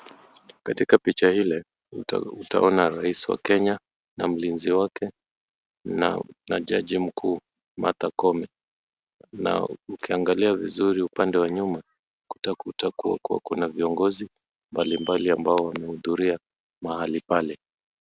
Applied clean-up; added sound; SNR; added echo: none; none; none; none.